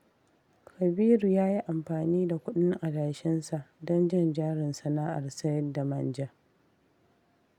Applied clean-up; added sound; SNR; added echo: none; none; none; none.